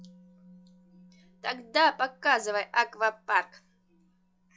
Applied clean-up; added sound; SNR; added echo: classical method log-MMSE.